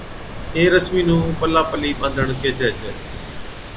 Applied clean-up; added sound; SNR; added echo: none; Ocean; 9 dB; none.